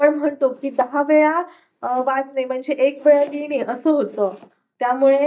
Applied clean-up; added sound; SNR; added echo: neural mask model DeepFilterNet 3.